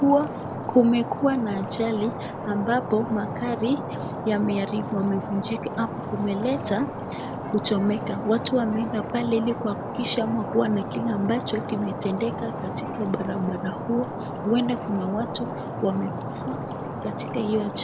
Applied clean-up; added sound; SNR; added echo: none; Stream; 6 dB; none.